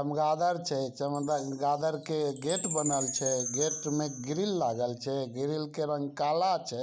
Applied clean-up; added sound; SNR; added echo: none; Chime; 9 dB; none.